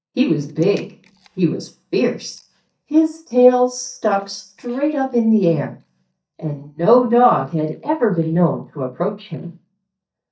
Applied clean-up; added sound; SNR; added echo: neural mask model DeepFilterNet 3.